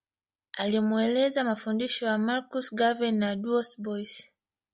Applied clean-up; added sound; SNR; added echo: none; none; none; none.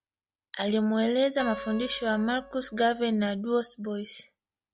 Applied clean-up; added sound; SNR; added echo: none; Acoustic guitar; 16 dB; none.